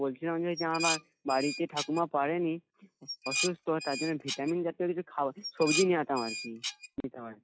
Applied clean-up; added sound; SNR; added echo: classical method log-MMSE.